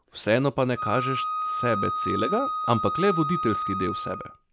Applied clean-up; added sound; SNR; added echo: none; Wind instrument, woodwind instrument; 3 dB; none.